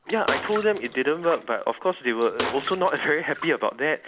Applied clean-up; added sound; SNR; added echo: none; Bathtub (filling or washing) / Water / Splash, splatter; 10 dB; none.